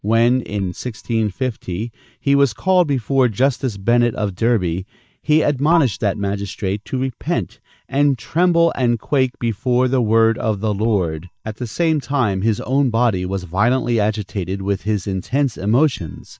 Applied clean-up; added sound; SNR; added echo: neural mask model DeepFilterNet 3.